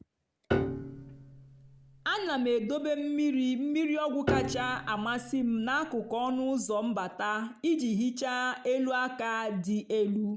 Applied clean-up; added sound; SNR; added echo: none; Piano; 7 dB; none.